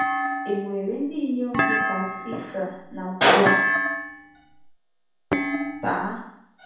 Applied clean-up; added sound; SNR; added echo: none; Thump, thud; 1 dB; reverberation time 0.7 s.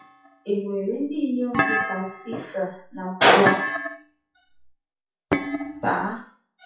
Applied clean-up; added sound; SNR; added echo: classical method WPE with log-MMSE.